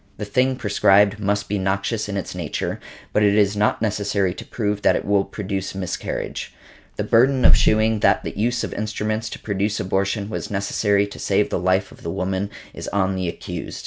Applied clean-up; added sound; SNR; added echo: none; none; none; none.